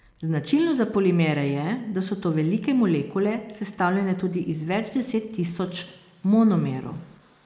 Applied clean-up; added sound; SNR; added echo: neural mask model Resemble Enhance denoiser.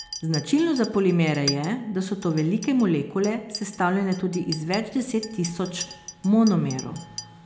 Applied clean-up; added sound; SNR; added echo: none; Chink, clink; 15 dB; none.